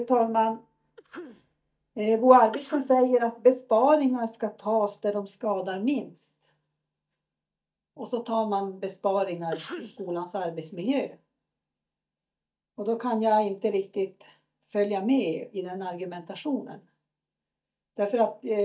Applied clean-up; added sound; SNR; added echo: neural mask model DeepFilterNet 3.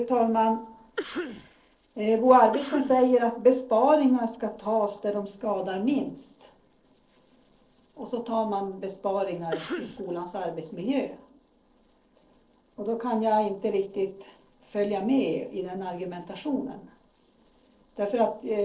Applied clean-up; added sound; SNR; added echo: neural separator model SepFormer DNS4.